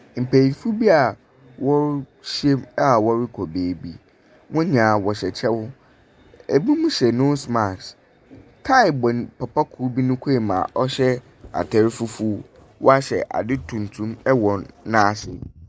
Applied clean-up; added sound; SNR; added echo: none; none; none; none.